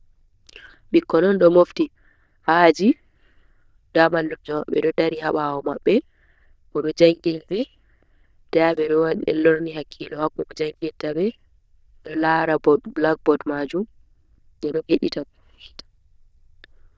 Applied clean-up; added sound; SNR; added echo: neural diffusion model UNIVERSE++.